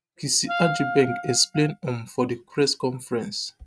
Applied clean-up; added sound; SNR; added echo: neural mask model RNNoise.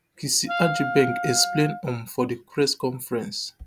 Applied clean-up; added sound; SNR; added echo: none; Wind instrument, woodwind instrument; 4 dB; none.